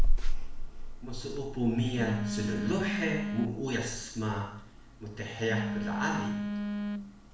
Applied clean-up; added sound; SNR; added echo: none; Telephone; -3 dB; reverberation time 0.6 s.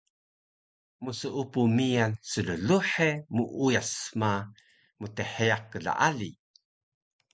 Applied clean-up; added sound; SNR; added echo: none; none; none; none.